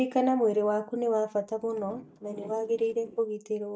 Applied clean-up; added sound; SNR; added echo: neural mask model DeepFilterNet 3.